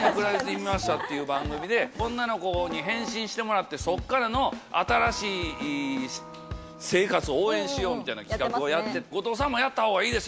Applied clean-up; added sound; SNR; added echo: none; none; none; none.